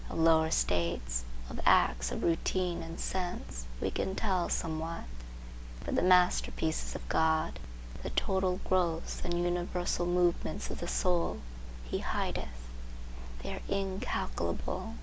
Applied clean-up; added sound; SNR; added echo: none; none; none; none.